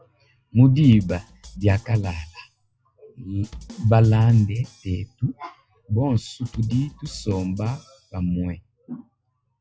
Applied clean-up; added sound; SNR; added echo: classical method log-MMSE.